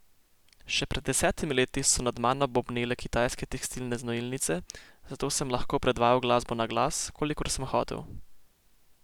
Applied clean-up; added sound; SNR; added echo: none; none; none; none.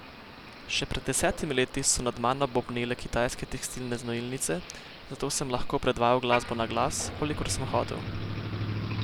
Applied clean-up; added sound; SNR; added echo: none; Motor vehicle (road); 9 dB; none.